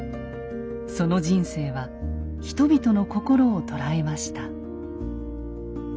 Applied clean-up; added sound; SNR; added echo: none; none; none; none.